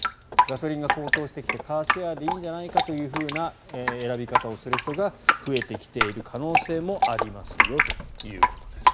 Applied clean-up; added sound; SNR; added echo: none; Drip; -5 dB; none.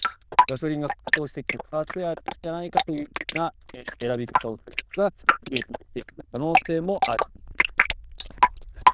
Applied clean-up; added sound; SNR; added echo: neural diffusion model UNIVERSE++.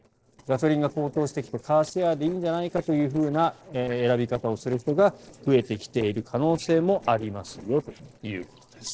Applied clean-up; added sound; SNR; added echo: neural separator model SepFormer DNS4.